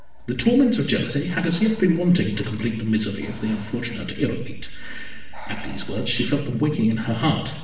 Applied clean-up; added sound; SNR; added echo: none; Breathing; 9 dB; reverberation time 0.8 s.